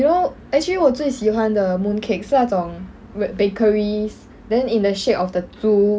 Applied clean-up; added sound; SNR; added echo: none; none; none; none.